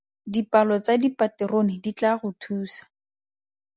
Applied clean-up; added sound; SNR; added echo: none; none; none; none.